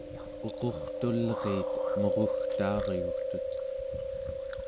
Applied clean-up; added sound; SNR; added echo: none; Chewing, mastication; -2 dB; none.